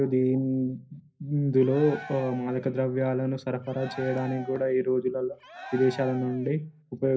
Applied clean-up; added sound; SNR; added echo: none; Cheering; 16 dB; reverberation time 0.5 s.